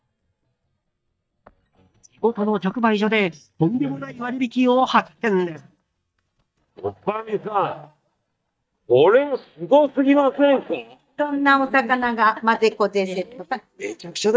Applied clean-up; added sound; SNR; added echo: neural mask model DeepFilterNet 3.